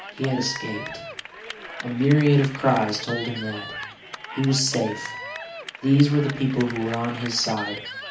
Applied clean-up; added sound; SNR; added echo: none; Cheering / Clapping; 11 dB; reverberation time 0.4 s.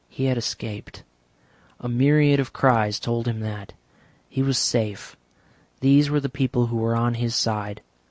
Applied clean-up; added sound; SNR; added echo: none; none; none; none.